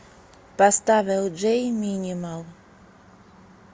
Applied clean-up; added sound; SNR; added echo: none; none; none; none.